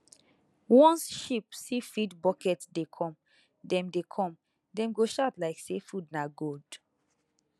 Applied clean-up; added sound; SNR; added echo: none; none; none; none.